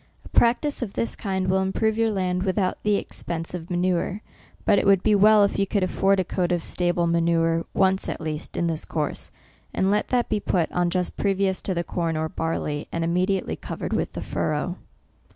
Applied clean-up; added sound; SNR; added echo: none; none; none; none.